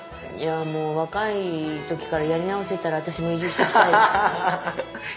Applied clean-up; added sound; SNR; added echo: none; none; none; none.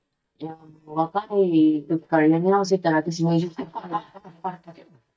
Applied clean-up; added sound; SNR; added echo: neural mask model DeepFilterNet 3.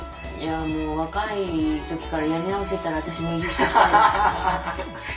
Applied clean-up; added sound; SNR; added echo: none; Drum kit; 14 dB; reverberation time 0.2 s.